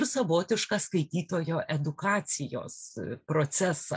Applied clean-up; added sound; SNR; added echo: none; none; none; none.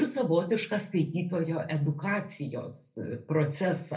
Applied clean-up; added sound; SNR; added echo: none; none; none; reverberation time 0.3 s.